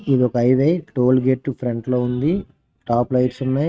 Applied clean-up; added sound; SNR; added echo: neural mask model RNNoise.